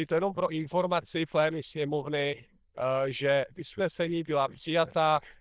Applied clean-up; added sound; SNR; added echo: neural diffusion model UNIVERSE++.